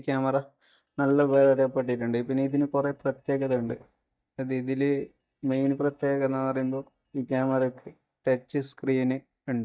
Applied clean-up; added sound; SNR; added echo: neural mask model DeepFilterNet 3.